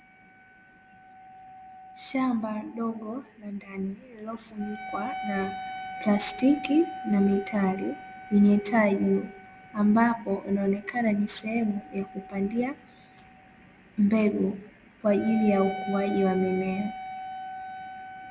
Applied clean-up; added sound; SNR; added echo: none; Wind instrument, woodwind instrument; 14 dB; none.